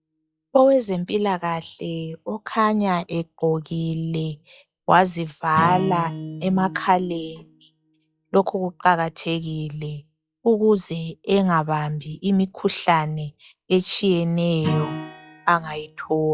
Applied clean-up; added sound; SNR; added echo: classical method log-MMSE.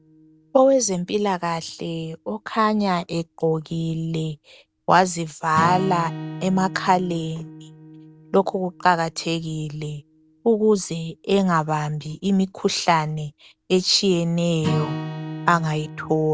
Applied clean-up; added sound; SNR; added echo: none; Acoustic guitar / Strum; 14 dB; none.